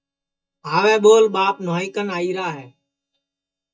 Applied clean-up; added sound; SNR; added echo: neural mask model DeepFilterNet 3.